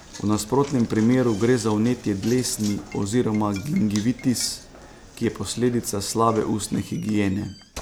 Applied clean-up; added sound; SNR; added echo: none; Knock; 18 dB; none.